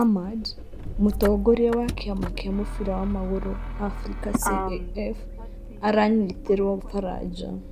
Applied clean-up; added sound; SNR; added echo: none; Motor vehicle (road); 6 dB; none.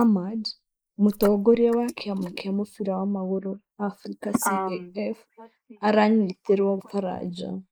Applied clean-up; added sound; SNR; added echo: neural mask model Resemble Enhance denoiser.